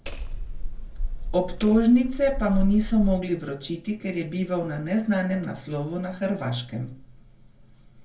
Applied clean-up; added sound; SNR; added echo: none; Hammer; 3 dB; reverberation time 0.3 s.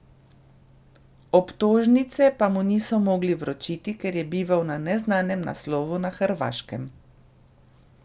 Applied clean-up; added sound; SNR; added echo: none; none; none; none.